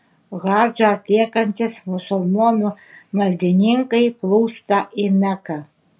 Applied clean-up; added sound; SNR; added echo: none; none; none; none.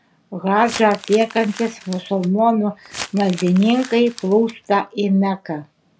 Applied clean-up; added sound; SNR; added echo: none; Crumpling, crinkling; 17 dB; none.